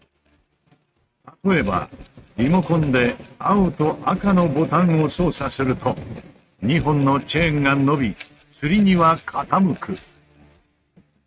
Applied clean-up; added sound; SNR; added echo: neural mask model RNNoise.